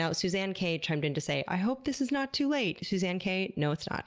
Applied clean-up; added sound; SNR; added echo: none; none; none; none.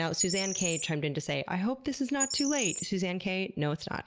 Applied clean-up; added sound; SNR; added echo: none; Bird; 6 dB; none.